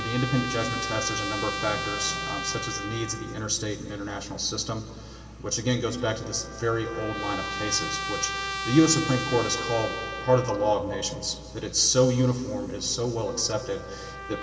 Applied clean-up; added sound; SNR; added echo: none; Trumpet; 8 dB; reverberation time 2.6 s.